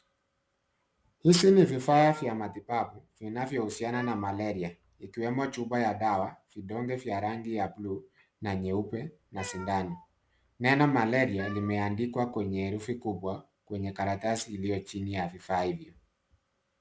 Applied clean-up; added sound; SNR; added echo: none; Cat; 18 dB; none.